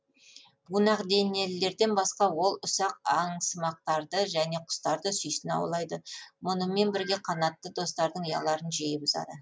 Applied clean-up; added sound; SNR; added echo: none; none; none; none.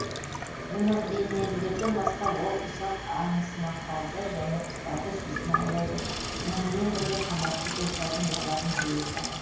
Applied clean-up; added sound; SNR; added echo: none; Sink (filling or washing) / Water tap, faucet; 3 dB; reverberation time 0.9 s.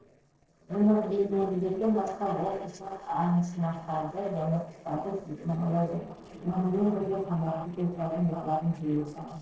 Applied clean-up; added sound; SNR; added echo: neural separator model SepFormer DNS4.